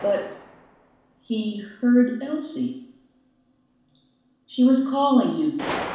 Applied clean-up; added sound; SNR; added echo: none; Gunshot, gunfire; 15 dB; reverberation time 0.7 s.